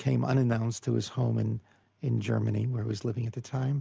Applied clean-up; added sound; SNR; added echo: none; none; none; none.